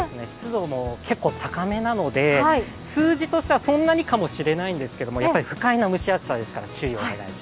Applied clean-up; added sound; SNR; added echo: none; none; none; none.